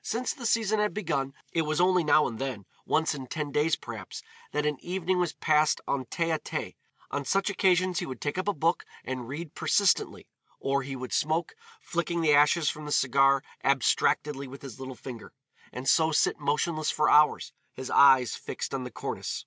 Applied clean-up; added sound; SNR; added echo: none; none; none; none.